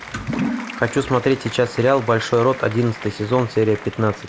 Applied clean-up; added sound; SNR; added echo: none; Applause + Toilet flush / Liquid; 11 dB; none.